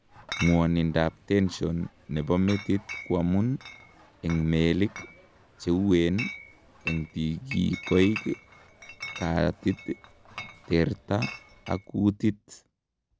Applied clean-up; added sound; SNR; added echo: none; Chatter / Chink, clink; 15 dB; none.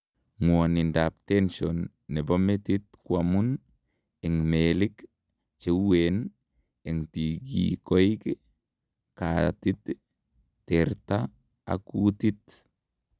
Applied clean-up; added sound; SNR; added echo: none; none; none; none.